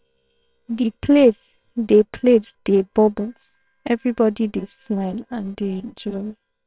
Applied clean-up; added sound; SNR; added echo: neural separator model SepFormer WHAMR!.